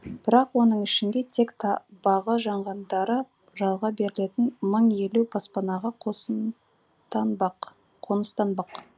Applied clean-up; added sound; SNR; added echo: none; none; none; none.